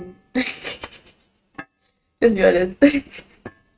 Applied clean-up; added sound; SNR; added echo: neural mask model RNNoise.